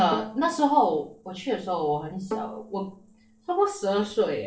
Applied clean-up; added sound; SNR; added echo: neural separator model SepFormer DNS4.